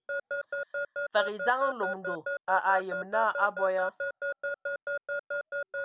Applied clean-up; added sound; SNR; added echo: none; Alarm / Keyboard (musical); 3 dB; none.